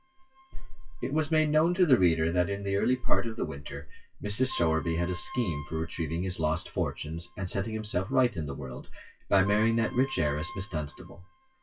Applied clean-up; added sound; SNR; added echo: classical method WPE with log-MMSE.